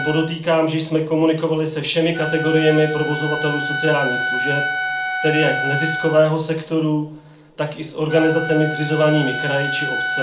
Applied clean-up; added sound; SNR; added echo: none; Wind instrument, woodwind instrument; 6 dB; reverberation time 0.4 s.